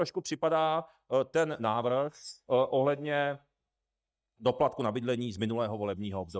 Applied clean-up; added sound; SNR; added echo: neural mask model DeepFilterNet 3.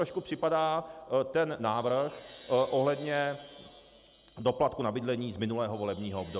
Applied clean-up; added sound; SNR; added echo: none; Wind chime; 10 dB; none.